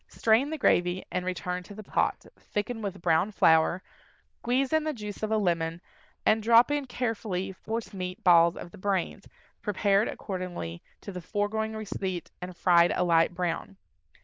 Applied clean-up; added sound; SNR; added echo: neural diffusion model UNIVERSE++.